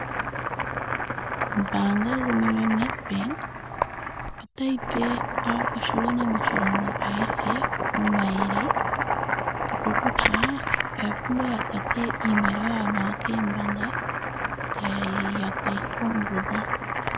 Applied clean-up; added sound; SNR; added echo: none; Boiling; -1 dB; none.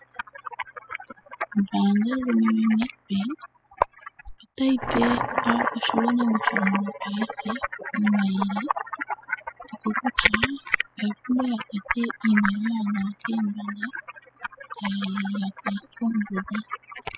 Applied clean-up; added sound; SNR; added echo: classical method spectral subtraction.